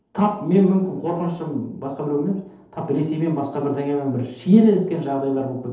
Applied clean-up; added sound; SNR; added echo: none; none; none; reverberation time 2.2 s.